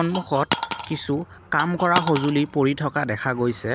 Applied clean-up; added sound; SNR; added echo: none; Coin (dropping); 7 dB; none.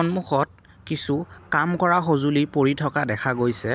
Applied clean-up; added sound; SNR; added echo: none; none; none; none.